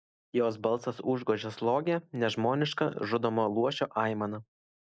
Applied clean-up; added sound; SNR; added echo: none; none; none; none.